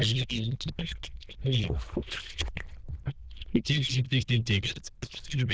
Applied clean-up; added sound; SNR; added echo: neural diffusion model UNIVERSE++.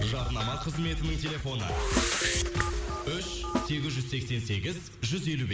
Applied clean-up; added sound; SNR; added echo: none; Whoosh, swoosh, swish + Snare drum; 4 dB; none.